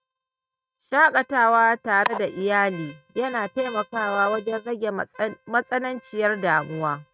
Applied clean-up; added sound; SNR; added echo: neural mask model RNNoise.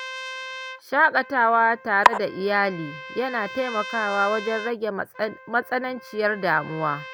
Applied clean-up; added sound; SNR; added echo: none; Trumpet; 14 dB; none.